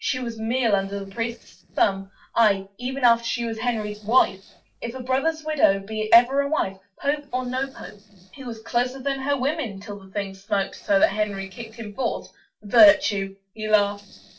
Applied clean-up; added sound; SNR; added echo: neural separator model SepFormer DNS4.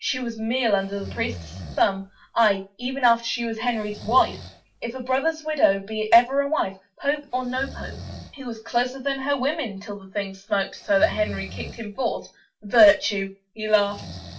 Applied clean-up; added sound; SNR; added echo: none; Breathing; 18 dB; reverberation time 0.2 s.